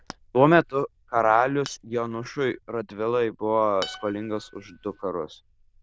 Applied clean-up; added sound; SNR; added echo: neural diffusion model UNIVERSE++.